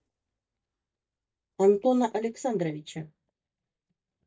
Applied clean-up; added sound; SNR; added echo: neural mask model DeepFilterNet 3.